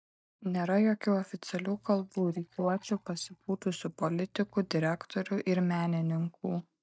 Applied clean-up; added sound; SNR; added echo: neural mask model DeepFilterNet 3.